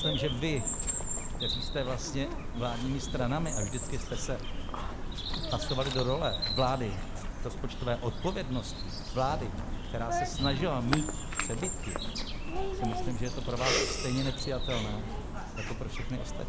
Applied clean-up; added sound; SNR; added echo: none; Bird vocalization, bird call, bird song; -1 dB; none.